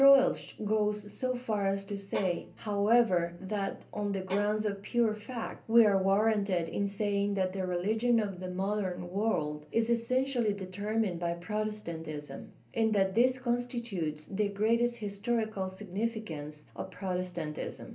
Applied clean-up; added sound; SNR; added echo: none; Bowed string instrument; 16 dB; reverberation time 0.3 s.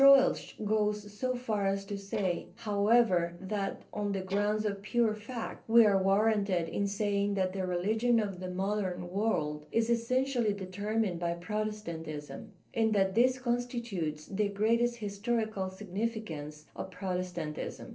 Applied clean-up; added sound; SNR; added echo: neural separator model SepFormer DNS4.